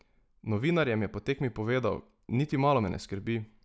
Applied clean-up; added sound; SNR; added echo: none; none; none; none.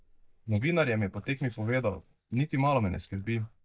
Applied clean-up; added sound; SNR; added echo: neural mask model DeepFilterNet 3.